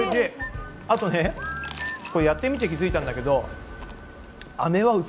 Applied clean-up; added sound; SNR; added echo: none; none; none; none.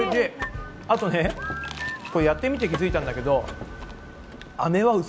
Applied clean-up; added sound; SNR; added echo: none; Mechanisms / Car; 18 dB; none.